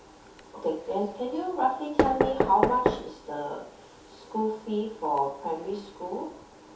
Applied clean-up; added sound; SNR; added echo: none; Knock; 3 dB; reverberation time 0.5 s.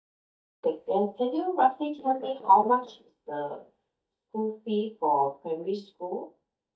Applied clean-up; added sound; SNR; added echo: neural mask model DeepFilterNet 3.